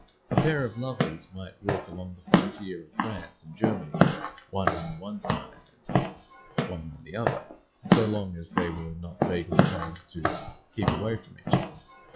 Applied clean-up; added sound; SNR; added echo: classical method log-MMSE.